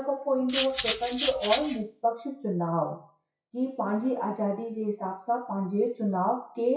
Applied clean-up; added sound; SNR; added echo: classical method WPE with log-MMSE.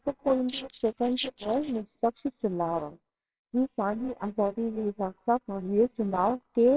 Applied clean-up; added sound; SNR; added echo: neural separator model SepFormer WHAMR!.